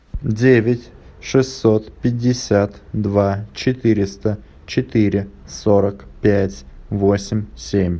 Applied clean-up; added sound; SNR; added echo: none; none; none; none.